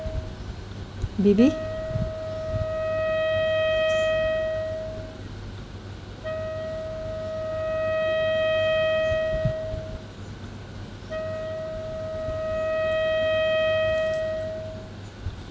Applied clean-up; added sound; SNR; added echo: none; Wind instrument, woodwind instrument; -4 dB; none.